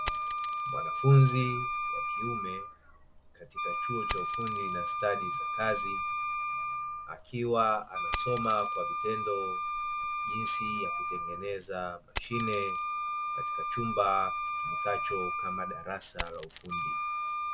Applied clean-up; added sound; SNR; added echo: none; Wind instrument, woodwind instrument + Coin (dropping); 0 dB; none.